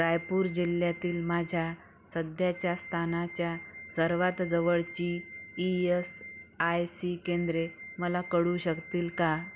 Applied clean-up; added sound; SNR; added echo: none; Wind instrument, woodwind instrument; 15 dB; none.